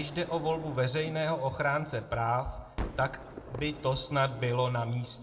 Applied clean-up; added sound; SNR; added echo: none; Gunshot, gunfire; 14 dB; reverberation time 1.1 s.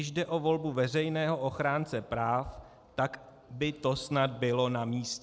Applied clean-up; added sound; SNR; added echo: none; none; none; none.